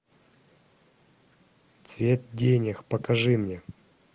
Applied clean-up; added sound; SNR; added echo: none; none; none; none.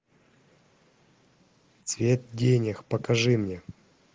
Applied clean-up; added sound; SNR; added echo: neural mask model Resemble Enhance denoiser.